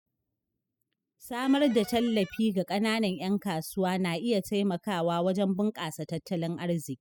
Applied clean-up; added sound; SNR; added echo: classical method spectral subtraction.